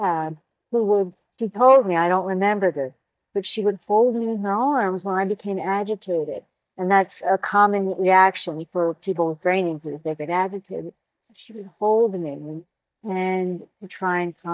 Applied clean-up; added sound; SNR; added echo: neural mask model DeepFilterNet 3.